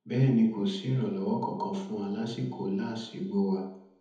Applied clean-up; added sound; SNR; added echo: none; none; none; reverberation time 1.0 s.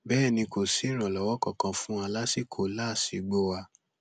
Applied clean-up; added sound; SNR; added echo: none; none; none; none.